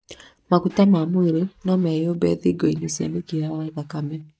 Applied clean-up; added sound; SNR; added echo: neural mask model DeepFilterNet 3.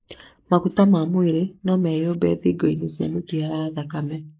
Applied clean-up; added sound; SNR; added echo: neural mask model Resemble Enhance denoiser.